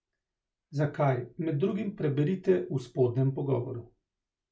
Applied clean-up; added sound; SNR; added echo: none; none; none; none.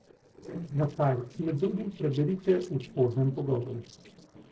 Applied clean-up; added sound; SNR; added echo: neural separator model SepFormer DNS4.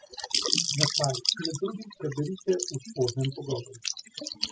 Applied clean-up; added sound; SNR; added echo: classical method spectral subtraction.